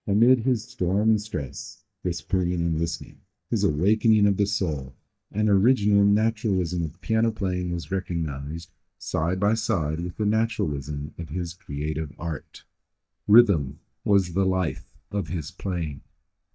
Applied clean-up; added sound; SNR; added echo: neural mask model DeepFilterNet 3.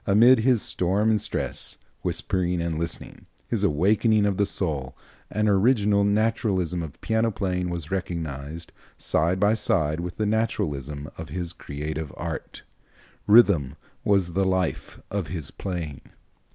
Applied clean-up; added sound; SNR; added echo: none; none; none; none.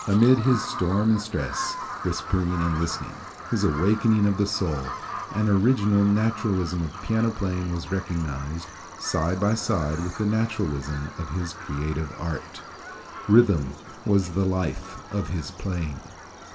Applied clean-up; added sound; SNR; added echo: none; Bird vocalization, bird call, bird song; 13 dB; reverberation time 1.8 s.